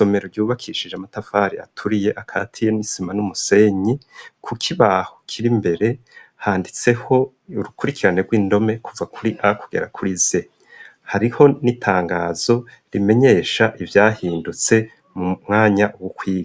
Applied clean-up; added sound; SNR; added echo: none; none; none; none.